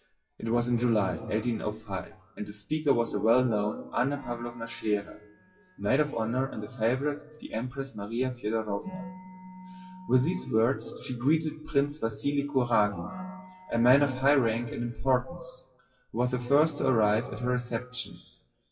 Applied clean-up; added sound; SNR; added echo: classical method WPE with log-MMSE.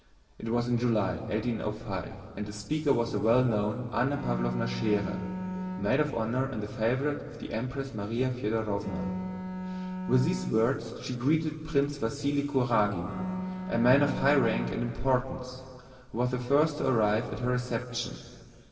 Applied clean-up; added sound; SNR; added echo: none; Bowed string instrument; 6 dB; reverberation time 2.6 s.